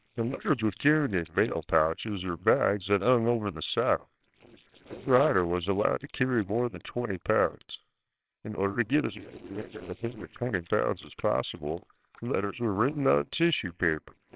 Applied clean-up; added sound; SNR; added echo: neural separator model SepFormer WHAMR!.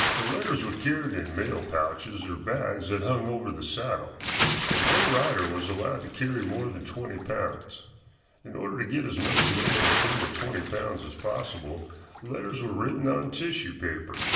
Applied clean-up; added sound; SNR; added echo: none; Bathtub (filling or washing) / Splash, splatter; 2 dB; reverberation time 0.9 s.